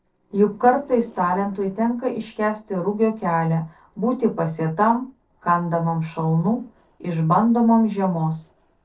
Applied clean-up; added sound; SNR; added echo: neural separator model SepFormer DNS4.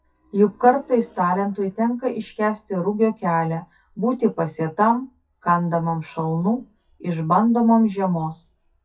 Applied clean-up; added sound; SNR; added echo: classical method WPE with log-MMSE.